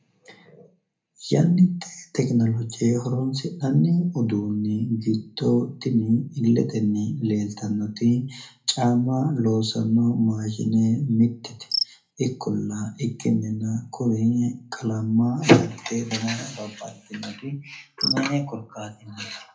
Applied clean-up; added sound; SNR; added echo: none; Cricket; 11 dB; reverberation time 0.3 s.